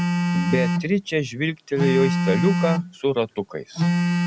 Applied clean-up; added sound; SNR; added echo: none; Telephone; -1 dB; none.